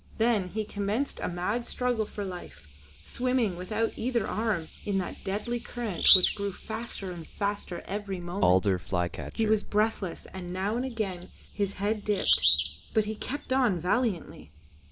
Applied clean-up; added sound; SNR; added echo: none; Bird vocalization, bird call, bird song; 5 dB; none.